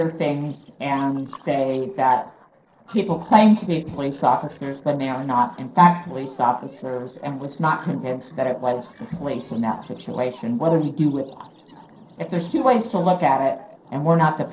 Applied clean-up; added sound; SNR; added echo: neural separator model SepFormer DNS4.